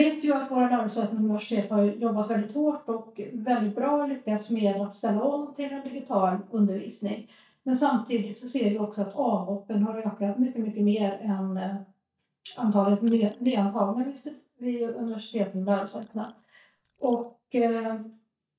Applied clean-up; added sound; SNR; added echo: neural mask model DeepFilterNet 3.